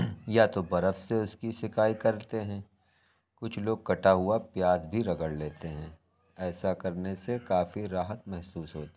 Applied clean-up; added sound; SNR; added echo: none; none; none; none.